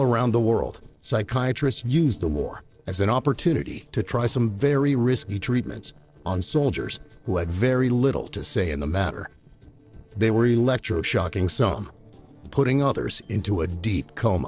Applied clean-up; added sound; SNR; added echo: neural separator model SepFormer DNS4.